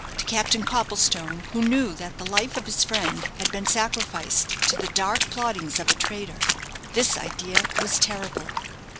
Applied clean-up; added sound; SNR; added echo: none; Water / Splash, splatter; 3 dB; none.